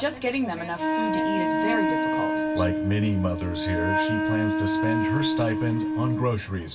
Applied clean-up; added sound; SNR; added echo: none; Wind instrument, woodwind instrument; -2 dB; reverberation time 0.2 s.